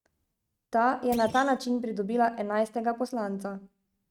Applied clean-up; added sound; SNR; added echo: neural mask model RNNoise.